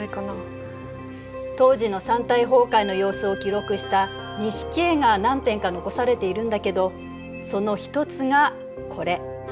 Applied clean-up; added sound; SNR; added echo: none; Bowed string instrument; 19 dB; none.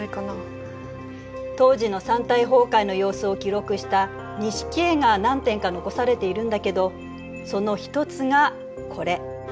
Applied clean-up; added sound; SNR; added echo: none; none; none; none.